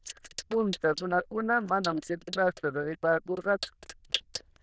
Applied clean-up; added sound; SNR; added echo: neural diffusion model UNIVERSE++.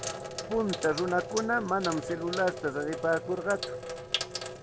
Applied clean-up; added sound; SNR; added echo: none; Sink (filling or washing); 6 dB; none.